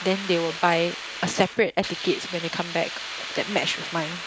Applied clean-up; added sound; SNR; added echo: none; Hiss; 9 dB; none.